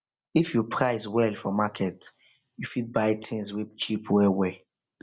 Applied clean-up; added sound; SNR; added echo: none; none; none; none.